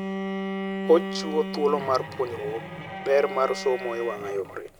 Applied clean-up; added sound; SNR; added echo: none; Bowed string instrument; 7 dB; none.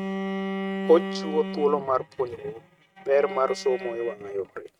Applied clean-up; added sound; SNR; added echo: neural mask model RNNoise.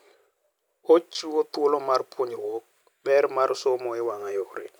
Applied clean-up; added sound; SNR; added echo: none; none; none; none.